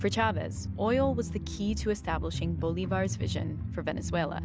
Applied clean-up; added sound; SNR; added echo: none; none; none; none.